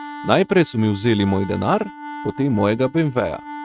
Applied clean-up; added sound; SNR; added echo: neural mask model RNNoise.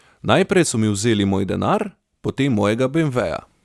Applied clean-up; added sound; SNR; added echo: none; none; none; none.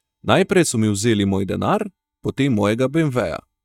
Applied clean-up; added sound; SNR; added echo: neural mask model DeepFilterNet 3.